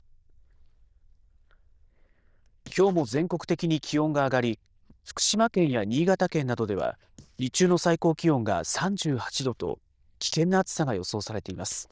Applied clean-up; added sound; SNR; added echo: neural diffusion model UNIVERSE++.